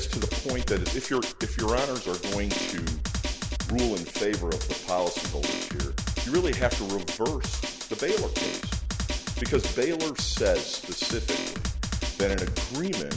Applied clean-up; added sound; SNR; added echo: none; Drum; 1 dB; none.